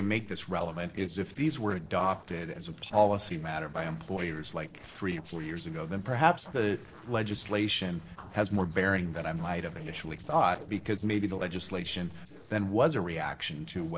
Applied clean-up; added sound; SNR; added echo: neural separator model SepFormer DNS4.